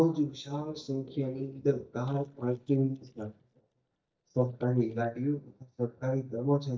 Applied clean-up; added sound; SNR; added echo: neural mask model DeepFilterNet 3.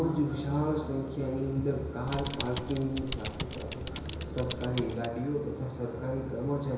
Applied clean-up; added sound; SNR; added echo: none; Typing; 8 dB; reverberation time 1.0 s.